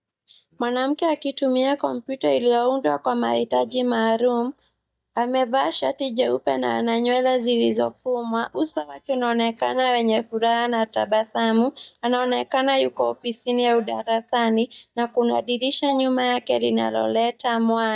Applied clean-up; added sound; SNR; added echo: neural mask model DeepFilterNet 3.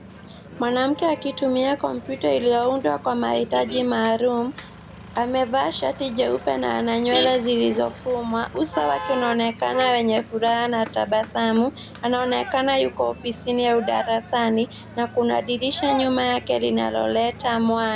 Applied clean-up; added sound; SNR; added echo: none; Motor vehicle (road); 13 dB; none.